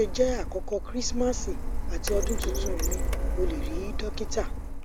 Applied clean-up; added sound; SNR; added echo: none; Printer; -3 dB; none.